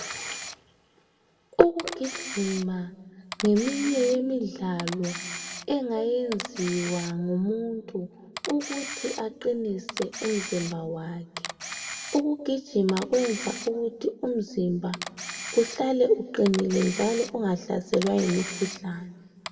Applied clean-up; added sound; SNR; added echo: none; Camera; 11 dB; reverberation time 1.5 s.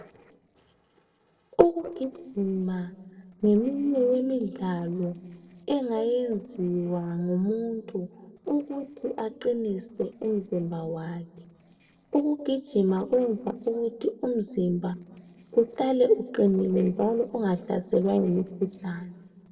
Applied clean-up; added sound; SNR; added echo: neural separator model SepFormer DNS4.